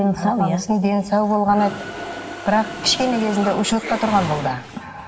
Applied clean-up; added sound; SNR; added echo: none; Mechanisms; 12 dB; reverberation time 2.4 s.